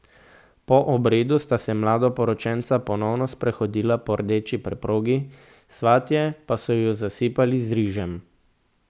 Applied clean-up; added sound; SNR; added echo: none; none; none; none.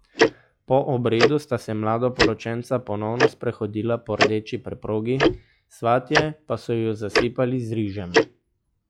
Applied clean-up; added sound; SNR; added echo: classical method log-MMSE.